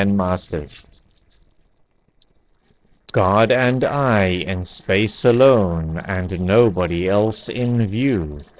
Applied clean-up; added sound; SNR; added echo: neural separator model SepFormer DNS4.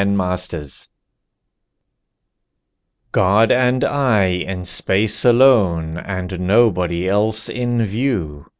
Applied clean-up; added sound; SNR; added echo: none; none; none; none.